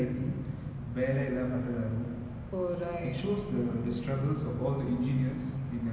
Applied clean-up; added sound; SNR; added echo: none; none; none; none.